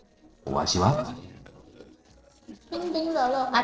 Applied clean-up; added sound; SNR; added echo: neural separator model SepFormer DNS4.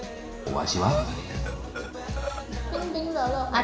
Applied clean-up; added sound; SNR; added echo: none; Breathing; 8 dB; reverberation time 2.3 s.